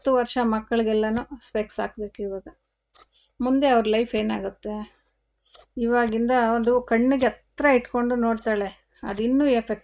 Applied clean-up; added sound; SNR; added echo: neural mask model RNNoise.